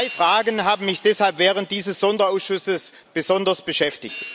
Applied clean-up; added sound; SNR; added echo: none; Hi-hat; 20 dB; none.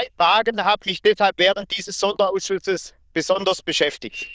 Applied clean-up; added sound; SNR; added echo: neural diffusion model UNIVERSE++.